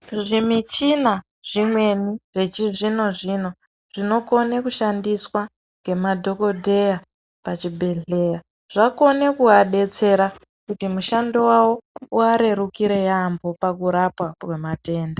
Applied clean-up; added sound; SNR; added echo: none; none; none; none.